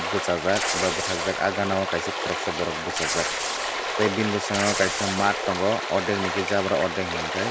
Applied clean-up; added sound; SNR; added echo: none; Tearing + Stream; 1 dB; none.